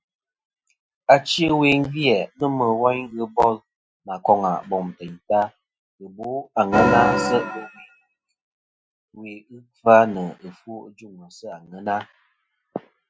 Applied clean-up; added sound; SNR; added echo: classical method Wiener filter.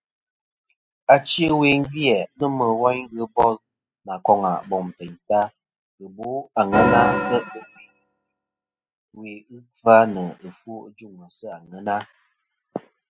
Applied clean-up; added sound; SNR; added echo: classical method spectral subtraction.